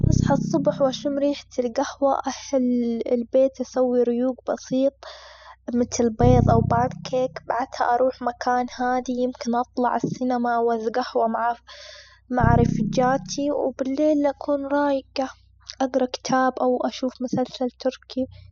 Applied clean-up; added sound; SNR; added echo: classical method spectral subtraction.